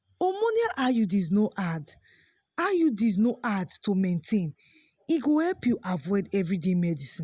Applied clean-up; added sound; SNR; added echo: none; none; none; none.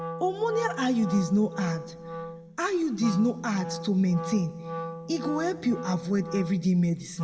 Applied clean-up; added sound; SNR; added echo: none; Wind instrument, woodwind instrument; 10 dB; reverberation time 1.2 s.